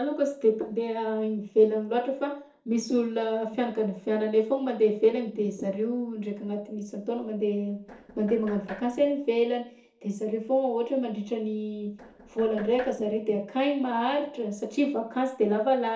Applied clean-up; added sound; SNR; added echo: neural separator model SepFormer DNS4.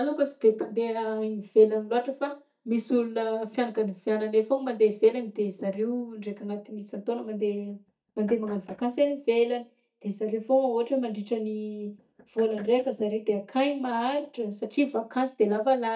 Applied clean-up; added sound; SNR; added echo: neural mask model DeepFilterNet 3.